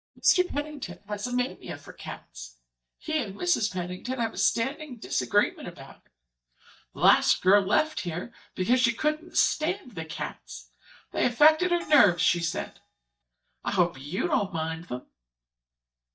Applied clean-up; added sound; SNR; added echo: neural mask model DeepFilterNet 3.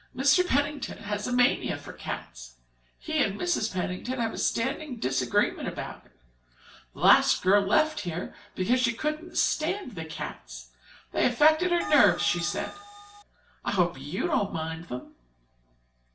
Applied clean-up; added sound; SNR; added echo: none; Bell; 12 dB; reverberation time 0.3 s.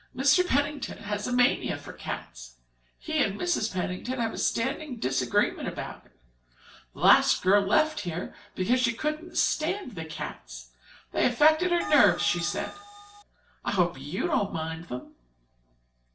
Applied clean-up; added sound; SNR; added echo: neural separator model SepFormer DNS4.